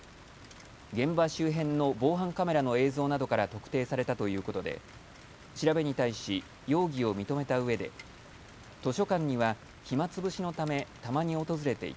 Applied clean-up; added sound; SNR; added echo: none; Rain; 20 dB; none.